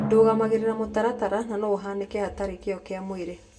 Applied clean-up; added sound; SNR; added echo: none; Drum; 10 dB; none.